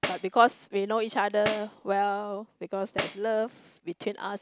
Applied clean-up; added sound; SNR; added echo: none; Tambourine; 5 dB; none.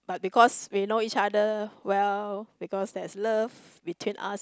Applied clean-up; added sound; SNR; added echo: none; none; none; none.